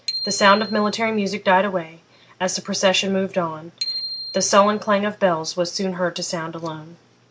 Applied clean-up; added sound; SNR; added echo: none; Bicycle bell; 13 dB; none.